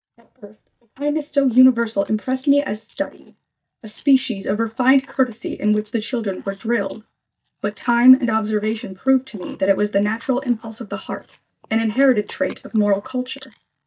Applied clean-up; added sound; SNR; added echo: neural mask model DeepFilterNet 3.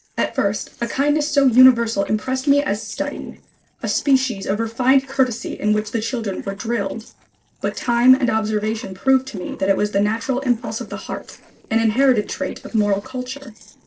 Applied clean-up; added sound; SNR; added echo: neural separator model SepFormer DNS4.